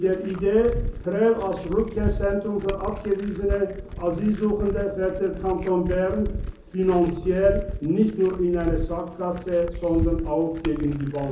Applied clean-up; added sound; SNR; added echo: none; Glass; 8 dB; reverberation time 0.6 s.